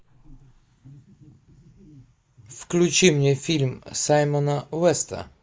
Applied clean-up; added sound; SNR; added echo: neural mask model Resemble Enhance denoiser.